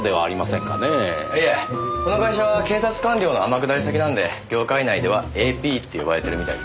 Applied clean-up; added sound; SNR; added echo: none; none; none; none.